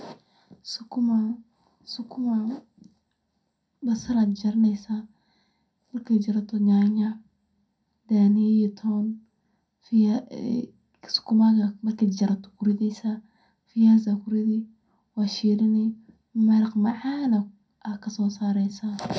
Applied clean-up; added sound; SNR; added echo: none; none; none; reverberation time 0.2 s.